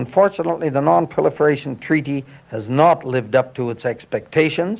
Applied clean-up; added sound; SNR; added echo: none; none; none; none.